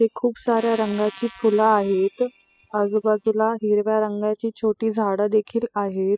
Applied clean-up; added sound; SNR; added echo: classical method spectral subtraction.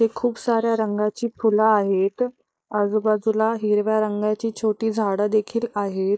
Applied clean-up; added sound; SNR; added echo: neural mask model Resemble Enhance denoiser.